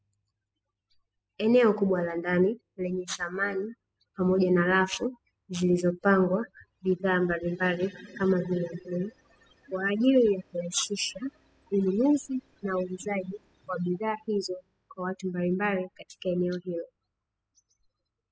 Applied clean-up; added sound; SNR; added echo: classical method spectral subtraction.